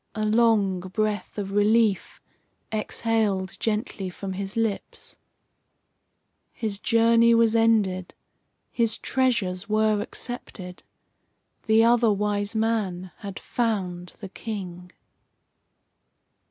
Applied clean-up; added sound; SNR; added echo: none; none; none; none.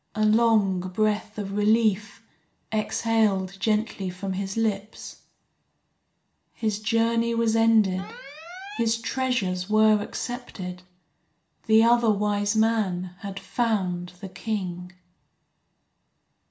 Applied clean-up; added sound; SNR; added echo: none; Alarm; 16 dB; reverberation time 0.4 s.